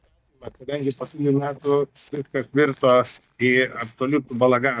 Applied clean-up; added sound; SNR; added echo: neural mask model DeepFilterNet 3.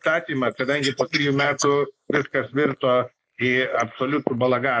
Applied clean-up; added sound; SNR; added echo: neural mask model Resemble Enhance denoiser.